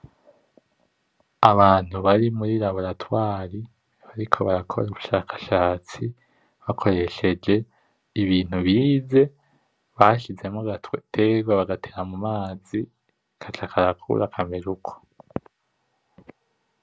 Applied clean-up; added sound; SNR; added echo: none; none; none; none.